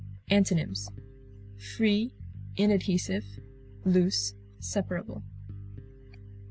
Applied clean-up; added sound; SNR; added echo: none; Bass guitar; 12 dB; none.